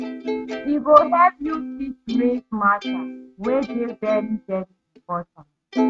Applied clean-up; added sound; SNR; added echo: neural mask model RNNoise.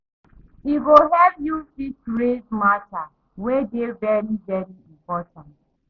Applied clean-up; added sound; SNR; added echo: none; none; none; none.